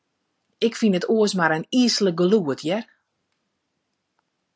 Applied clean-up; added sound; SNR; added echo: none; none; none; none.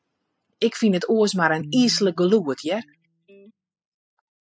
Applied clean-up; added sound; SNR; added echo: classical method spectral subtraction.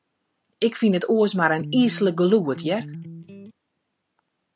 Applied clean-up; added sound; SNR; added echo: none; Electric guitar; 13 dB; none.